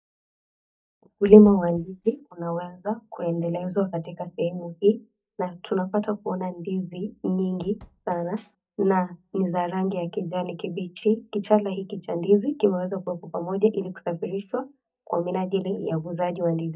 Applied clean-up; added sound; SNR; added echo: neural mask model DeepFilterNet 3.